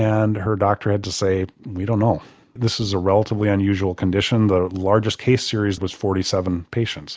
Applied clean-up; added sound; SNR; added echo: none; none; none; none.